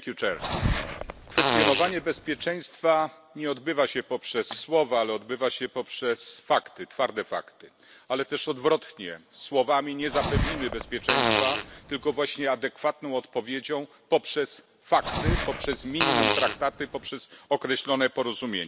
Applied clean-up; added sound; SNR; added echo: none; Fart; -1 dB; none.